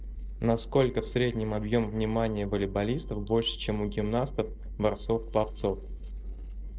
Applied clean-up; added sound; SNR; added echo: neural separator model SepFormer DNS4.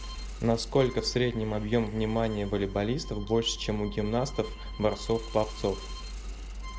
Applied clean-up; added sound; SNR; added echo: none; Hiss + Bowed string instrument; 19 dB; none.